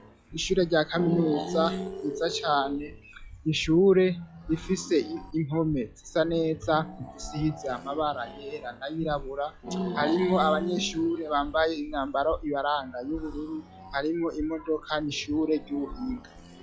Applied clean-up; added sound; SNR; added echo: classical method log-MMSE.